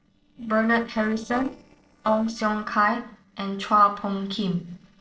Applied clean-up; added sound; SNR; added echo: neural separator model SepFormer DNS4.